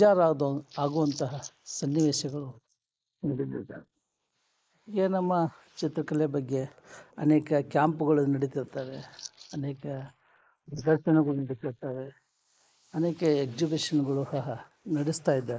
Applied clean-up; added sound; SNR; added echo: neural mask model Resemble Enhance denoiser.